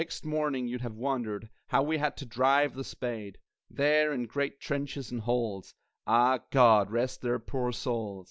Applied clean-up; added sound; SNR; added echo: none; none; none; none.